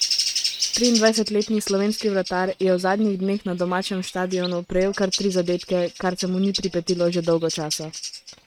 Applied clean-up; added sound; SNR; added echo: neural mask model RNNoise.